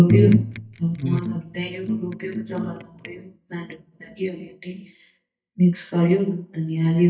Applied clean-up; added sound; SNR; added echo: neural mask model DeepFilterNet 3.